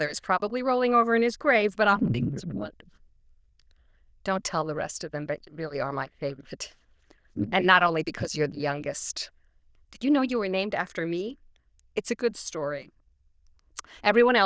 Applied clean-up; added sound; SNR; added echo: neural diffusion model UNIVERSE++.